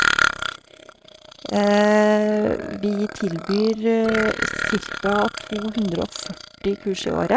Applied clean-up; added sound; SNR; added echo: neural mask model RNNoise.